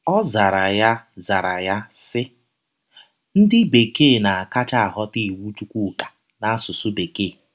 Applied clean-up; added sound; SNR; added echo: none; none; none; none.